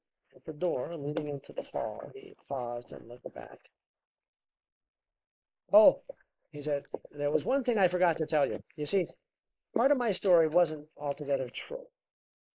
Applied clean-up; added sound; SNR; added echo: neural mask model Resemble Enhance denoiser.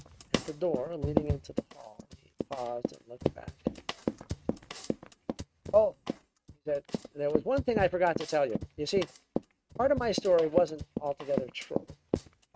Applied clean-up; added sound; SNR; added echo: neural mask model RNNoise.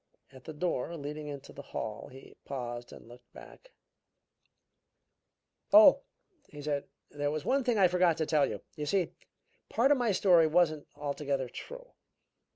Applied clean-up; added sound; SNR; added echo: none; none; none; none.